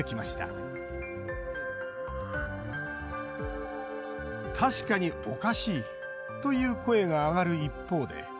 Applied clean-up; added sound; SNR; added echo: none; Wind instrument, woodwind instrument; 12 dB; none.